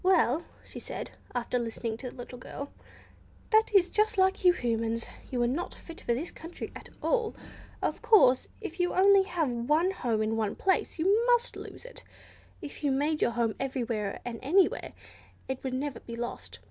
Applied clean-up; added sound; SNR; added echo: none; none; none; none.